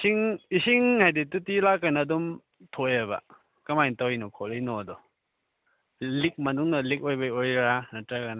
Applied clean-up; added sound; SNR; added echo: none; none; none; none.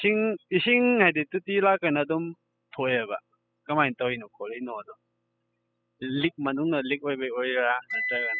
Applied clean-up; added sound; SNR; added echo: classical method spectral subtraction.